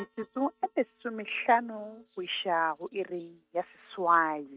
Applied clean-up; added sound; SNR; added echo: neural mask model RNNoise.